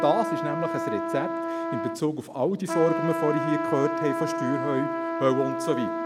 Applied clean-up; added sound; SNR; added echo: none; Trumpet; 2 dB; none.